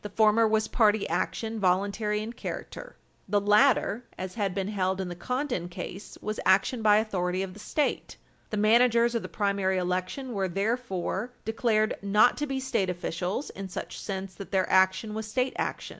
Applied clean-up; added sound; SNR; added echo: none; none; none; none.